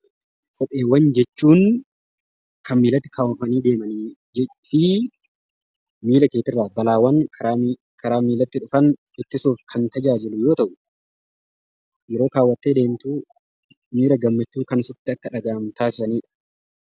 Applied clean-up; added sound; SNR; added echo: none; none; none; none.